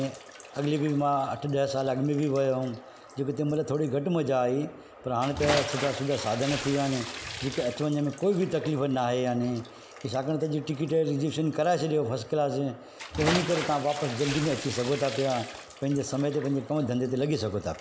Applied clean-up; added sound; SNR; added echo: none; Bathtub (filling or washing) / Splash, splatter; 12 dB; none.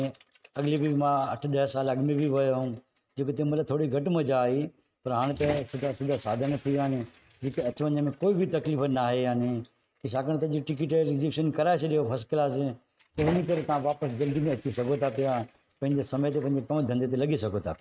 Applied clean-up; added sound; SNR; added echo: neural mask model RNNoise.